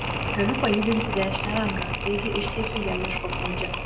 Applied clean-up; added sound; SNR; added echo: none; Mechanisms; 1 dB; reverberation time 0.8 s.